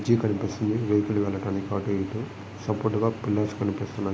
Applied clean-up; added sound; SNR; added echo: none; none; none; none.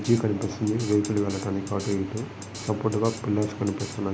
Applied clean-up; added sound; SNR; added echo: none; Drum kit; 18 dB; none.